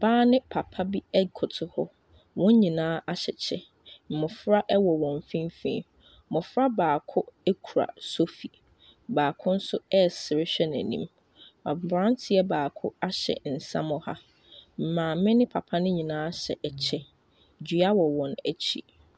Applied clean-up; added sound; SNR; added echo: none; none; none; none.